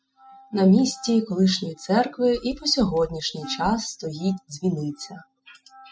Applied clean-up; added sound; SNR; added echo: classical method spectral subtraction.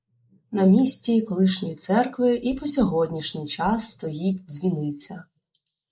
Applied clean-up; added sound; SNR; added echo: neural mask model Resemble Enhance denoiser.